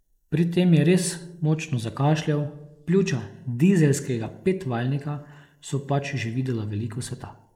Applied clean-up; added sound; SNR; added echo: neural mask model Resemble Enhance denoiser.